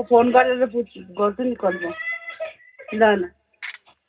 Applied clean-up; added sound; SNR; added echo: none; Ratchet, pawl; 16 dB; reverberation time 0.2 s.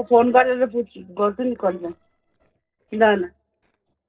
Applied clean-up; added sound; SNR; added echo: neural separator model SepFormer DNS4.